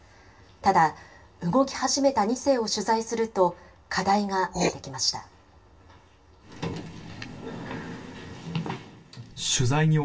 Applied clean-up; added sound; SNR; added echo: none; Writing; 16 dB; reverberation time 0.2 s.